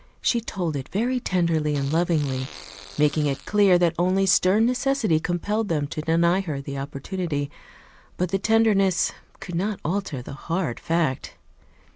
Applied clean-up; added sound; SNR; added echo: none; Fart; 19 dB; none.